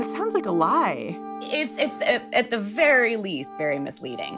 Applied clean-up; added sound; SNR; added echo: none; Mallet percussion + Organ; 12 dB; none.